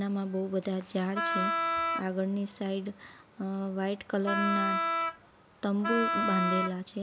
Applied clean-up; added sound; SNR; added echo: none; Wind instrument, woodwind instrument; -1 dB; none.